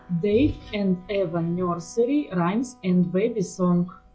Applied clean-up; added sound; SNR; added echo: classical method log-MMSE.